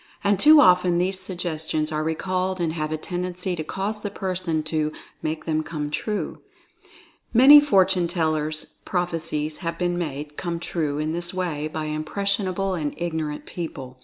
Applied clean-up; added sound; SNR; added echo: none; none; none; none.